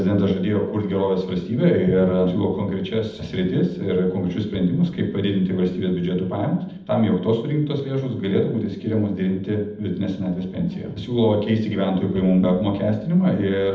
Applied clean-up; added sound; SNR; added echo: none; none; none; reverberation time 0.8 s.